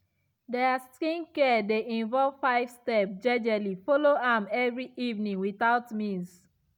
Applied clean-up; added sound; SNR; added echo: none; none; none; none.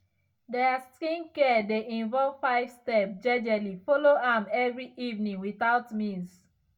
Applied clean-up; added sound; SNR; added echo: none; none; none; reverberation time 0.2 s.